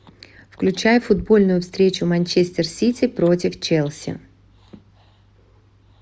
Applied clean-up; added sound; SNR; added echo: none; none; none; none.